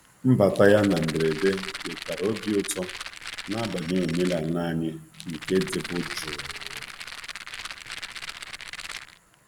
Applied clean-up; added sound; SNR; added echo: none; Rattle; 11 dB; none.